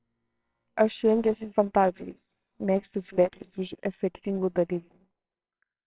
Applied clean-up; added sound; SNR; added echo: neural separator model SepFormer WHAMR!.